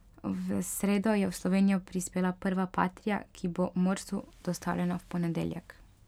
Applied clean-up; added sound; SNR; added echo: none; none; none; none.